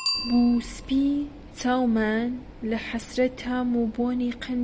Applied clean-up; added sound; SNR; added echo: none; Bicycle bell; 14 dB; none.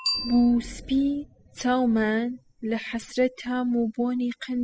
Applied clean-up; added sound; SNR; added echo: classical method spectral subtraction.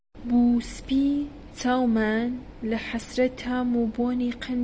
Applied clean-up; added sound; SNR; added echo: none; none; none; none.